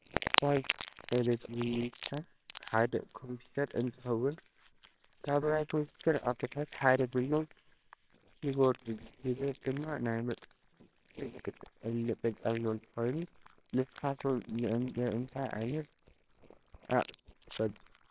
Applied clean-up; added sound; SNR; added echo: neural separator model SepFormer WHAMR!.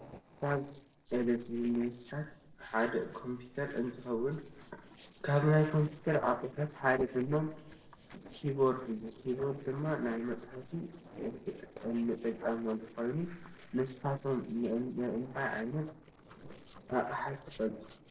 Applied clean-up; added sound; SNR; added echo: neural separator model SepFormer DNS4.